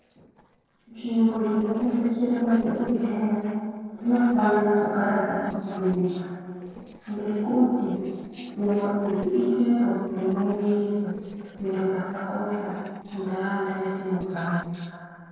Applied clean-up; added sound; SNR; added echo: neural separator model SepFormer DNS4.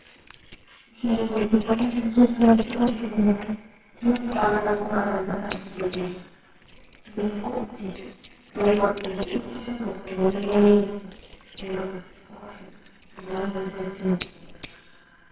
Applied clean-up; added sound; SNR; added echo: neural separator model SepFormer WHAMR!.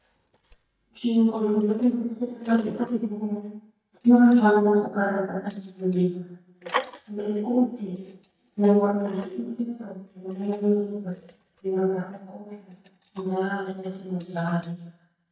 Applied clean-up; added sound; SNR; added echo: neural mask model DeepFilterNet 3.